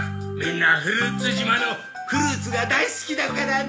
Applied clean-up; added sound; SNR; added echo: none; none; none; reverberation time 1.3 s.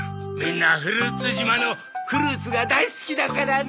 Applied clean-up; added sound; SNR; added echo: none; none; none; none.